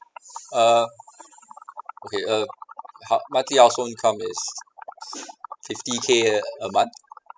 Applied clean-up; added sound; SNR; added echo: classical method spectral subtraction.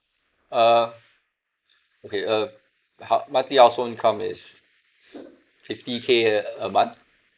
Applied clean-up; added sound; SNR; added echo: neural mask model Resemble Enhance denoiser.